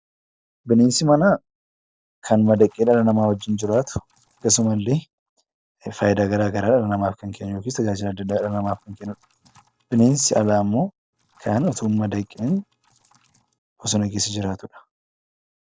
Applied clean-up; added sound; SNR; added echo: neural separator model SepFormer DNS4.